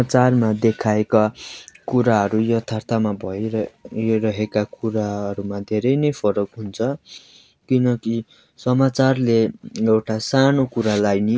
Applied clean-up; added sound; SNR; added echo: none; none; none; none.